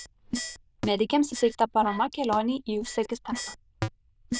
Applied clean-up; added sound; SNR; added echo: neural diffusion model UNIVERSE++.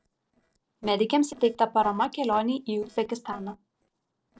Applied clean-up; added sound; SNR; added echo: neural separator model SepFormer DNS4.